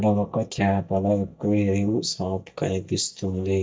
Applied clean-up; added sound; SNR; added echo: neural mask model DeepFilterNet 3.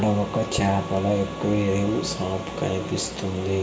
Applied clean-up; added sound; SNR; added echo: none; Wind instrument, woodwind instrument; 17 dB; reverberation time 0.7 s.